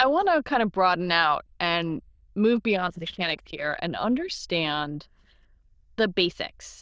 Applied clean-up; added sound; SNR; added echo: neural diffusion model UNIVERSE++.